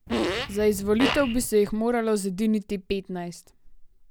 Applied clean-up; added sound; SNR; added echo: none; Fart; 4 dB; none.